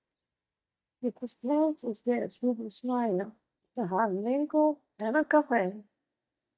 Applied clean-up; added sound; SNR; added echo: neural mask model DeepFilterNet 3.